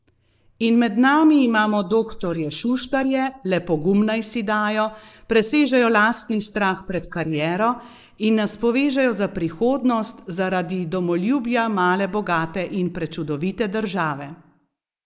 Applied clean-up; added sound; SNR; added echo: neural mask model Resemble Enhance denoiser.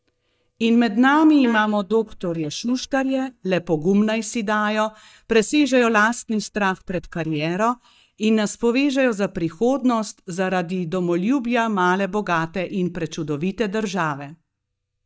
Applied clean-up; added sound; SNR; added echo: neural mask model DeepFilterNet 3.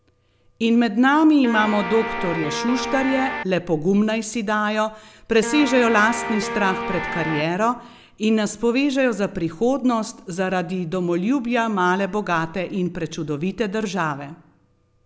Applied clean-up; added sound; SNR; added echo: none; Guitar; 6 dB; none.